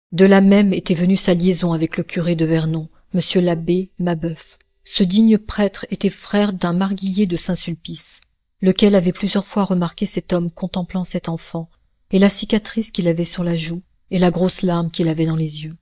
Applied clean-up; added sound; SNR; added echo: neural mask model DeepFilterNet 3.